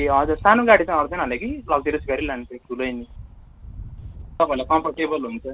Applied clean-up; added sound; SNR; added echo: none; Rattle; 16 dB; none.